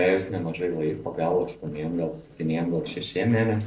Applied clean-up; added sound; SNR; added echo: neural separator model SepFormer DNS4.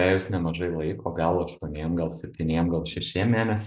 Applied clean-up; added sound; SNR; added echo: none; none; none; none.